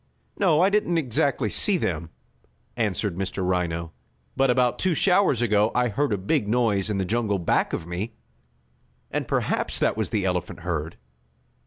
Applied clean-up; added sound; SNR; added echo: none; none; none; none.